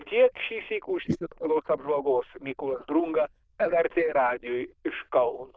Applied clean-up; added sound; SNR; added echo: neural diffusion model UNIVERSE++.